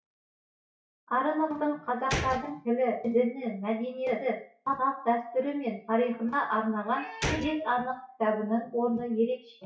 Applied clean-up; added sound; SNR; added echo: classical method WPE with log-MMSE.